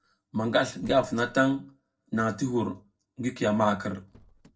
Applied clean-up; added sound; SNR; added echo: neural separator model SepFormer DNS4.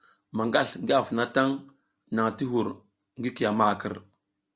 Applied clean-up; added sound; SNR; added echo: none; none; none; none.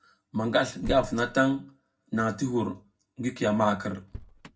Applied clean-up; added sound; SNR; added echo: none; Motor vehicle (road); 17 dB; reverberation time 0.4 s.